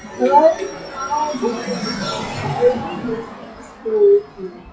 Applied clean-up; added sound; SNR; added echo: classical method WPE with log-MMSE.